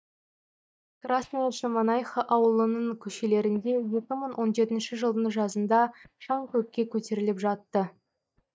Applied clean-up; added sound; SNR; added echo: neural mask model DeepFilterNet 3.